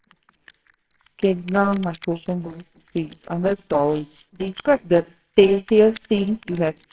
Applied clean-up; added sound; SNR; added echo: neural separator model SepFormer WHAMR!.